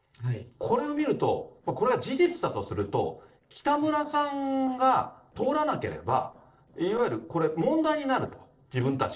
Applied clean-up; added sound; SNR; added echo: neural separator model SepFormer DNS4.